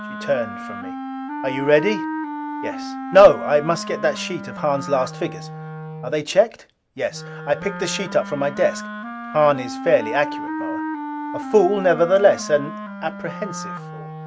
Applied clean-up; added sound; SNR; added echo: none; Wind instrument, woodwind instrument; 9 dB; none.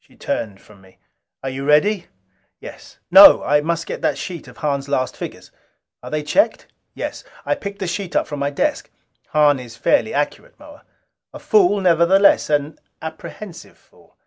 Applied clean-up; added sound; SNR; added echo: none; none; none; none.